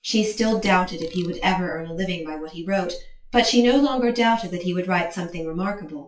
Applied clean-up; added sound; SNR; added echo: classical method WPE with log-MMSE.